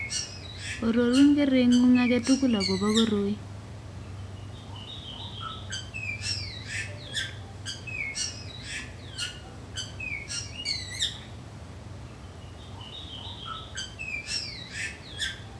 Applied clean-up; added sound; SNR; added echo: none; Bird; 7 dB; none.